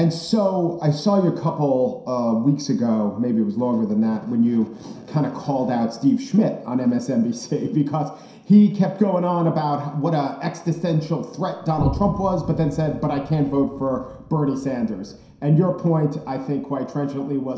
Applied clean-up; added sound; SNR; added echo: none; Boom; 18 dB; reverberation time 0.7 s.